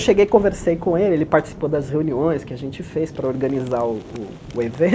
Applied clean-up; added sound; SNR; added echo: none; Boom; 17 dB; none.